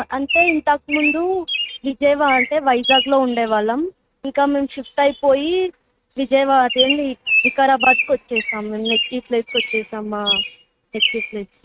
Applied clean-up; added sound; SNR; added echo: neural mask model RNNoise.